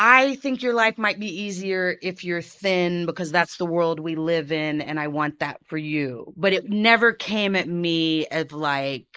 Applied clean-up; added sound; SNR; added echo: neural mask model Resemble Enhance denoiser.